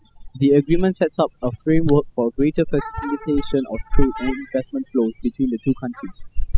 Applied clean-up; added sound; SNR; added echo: classical method spectral subtraction.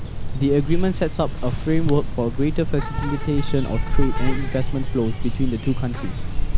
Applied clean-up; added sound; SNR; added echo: none; Insect; -3 dB; none.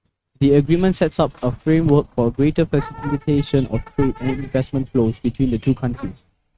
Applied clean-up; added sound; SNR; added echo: neural mask model RNNoise.